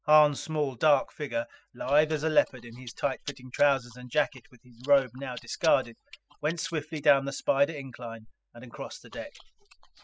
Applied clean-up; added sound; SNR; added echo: classical method spectral subtraction.